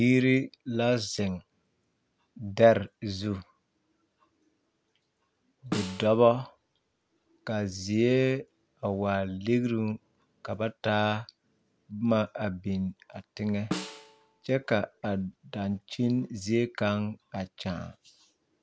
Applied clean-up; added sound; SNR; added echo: none; Snare drum; 11 dB; none.